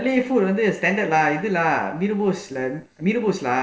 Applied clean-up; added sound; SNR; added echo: neural separator model SepFormer DNS4.